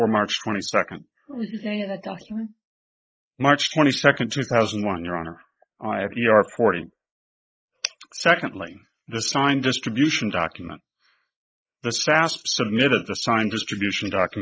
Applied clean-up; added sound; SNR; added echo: neural mask model Resemble Enhance denoiser.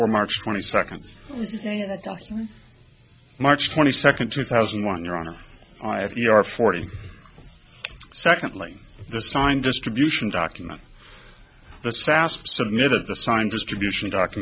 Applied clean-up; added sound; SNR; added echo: none; none; none; none.